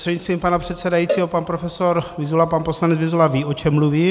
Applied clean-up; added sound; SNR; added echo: none; Cowbell; 12 dB; none.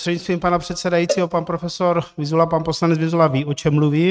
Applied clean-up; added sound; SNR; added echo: neural mask model RNNoise.